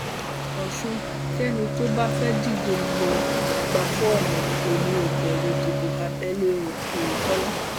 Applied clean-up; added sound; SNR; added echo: none; Bowed string instrument + Waves, surf; -2 dB; none.